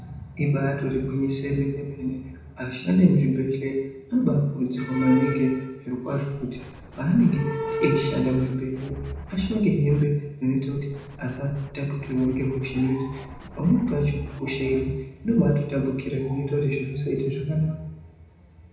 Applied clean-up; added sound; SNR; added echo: none; Scratching (performance technique); 20 dB; reverberation time 0.9 s.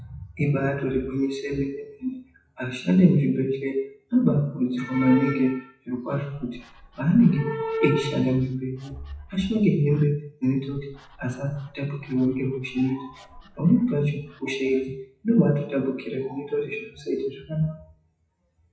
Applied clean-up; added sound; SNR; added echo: classical method WPE with log-MMSE.